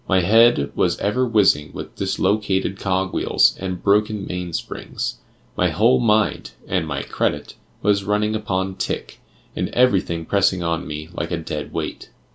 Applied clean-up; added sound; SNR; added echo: none; none; none; none.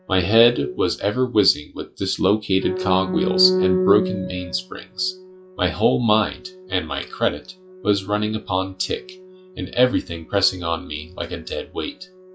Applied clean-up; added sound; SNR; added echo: classical method log-MMSE.